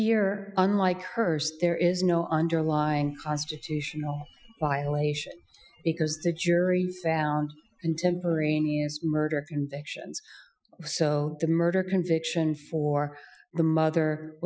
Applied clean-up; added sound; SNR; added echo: classical method Wiener filter.